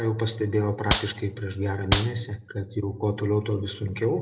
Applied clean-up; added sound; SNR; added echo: none; Clapping; -2 dB; reverberation time 0.5 s.